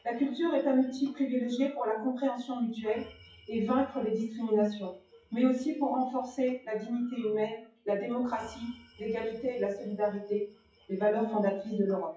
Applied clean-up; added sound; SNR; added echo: classical method WPE with log-MMSE.